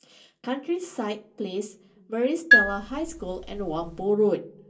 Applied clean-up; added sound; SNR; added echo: none; Marimba, xylophone; -5 dB; reverberation time 0.2 s.